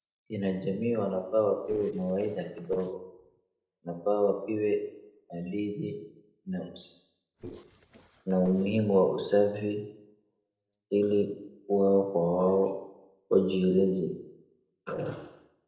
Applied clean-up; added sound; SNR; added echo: neural separator model SepFormer DNS4.